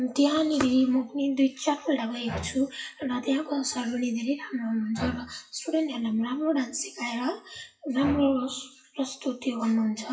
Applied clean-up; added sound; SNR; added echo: classical method WPE with log-MMSE.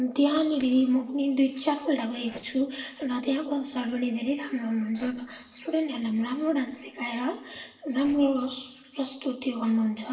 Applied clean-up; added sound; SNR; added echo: neural separator model SepFormer DNS4.